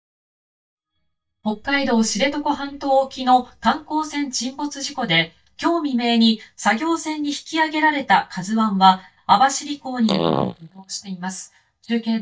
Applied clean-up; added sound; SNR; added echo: neural mask model DeepFilterNet 3.